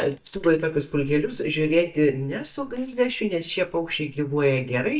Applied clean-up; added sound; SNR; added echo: neural mask model DeepFilterNet 3.